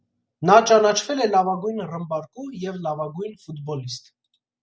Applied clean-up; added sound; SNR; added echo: none; none; none; none.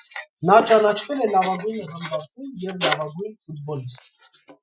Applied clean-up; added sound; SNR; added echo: classical method Wiener filter.